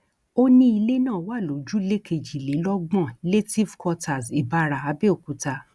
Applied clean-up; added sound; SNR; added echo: none; none; none; none.